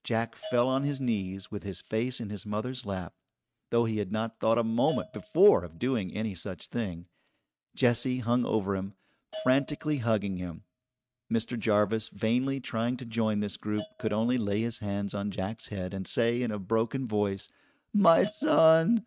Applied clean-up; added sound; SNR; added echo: neural mask model RNNoise.